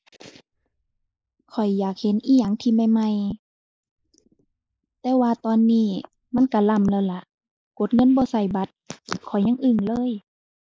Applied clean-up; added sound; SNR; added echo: neural mask model Resemble Enhance denoiser.